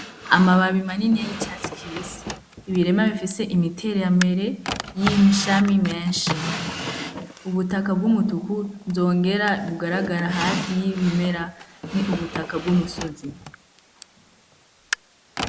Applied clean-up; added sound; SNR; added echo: none; Drawer open or close; 10 dB; none.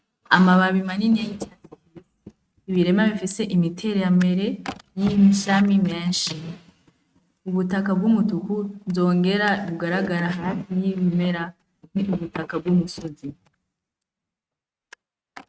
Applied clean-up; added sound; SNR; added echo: neural mask model RNNoise.